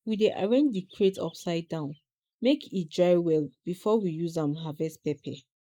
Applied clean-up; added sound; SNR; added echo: neural mask model Resemble Enhance denoiser.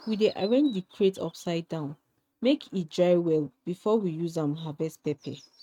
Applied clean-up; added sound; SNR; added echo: neural mask model RNNoise.